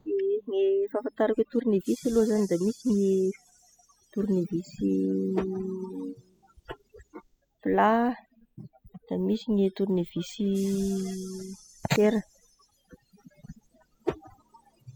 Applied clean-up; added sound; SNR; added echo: classical method spectral subtraction.